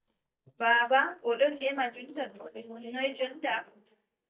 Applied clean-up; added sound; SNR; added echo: neural mask model DeepFilterNet 3.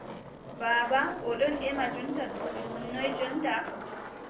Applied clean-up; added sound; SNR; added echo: none; Skateboard; 7 dB; reverberation time 0.6 s.